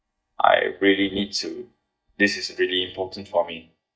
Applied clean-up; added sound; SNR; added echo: neural mask model DeepFilterNet 3.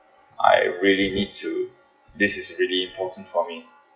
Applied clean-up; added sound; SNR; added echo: classical method WPE with log-MMSE.